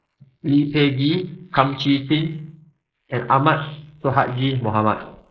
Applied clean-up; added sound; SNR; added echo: neural mask model Resemble Enhance denoiser.